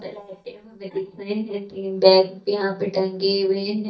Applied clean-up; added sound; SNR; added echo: neural mask model DeepFilterNet 3.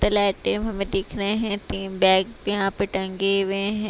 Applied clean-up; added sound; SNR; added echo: none; none; none; none.